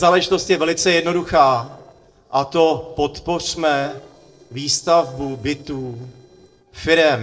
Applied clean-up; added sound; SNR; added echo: neural separator model SepFormer DNS4.